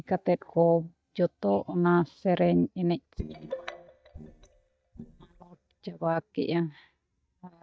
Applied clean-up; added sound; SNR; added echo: neural mask model DeepFilterNet 3.